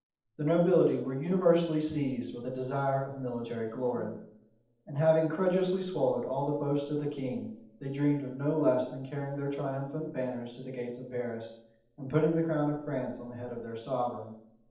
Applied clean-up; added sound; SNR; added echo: neural separator model SepFormer DNS4.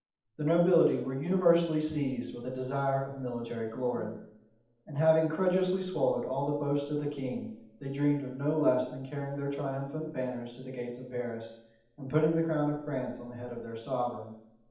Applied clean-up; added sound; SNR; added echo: none; Brass instrument; 17 dB; reverberation time 0.8 s.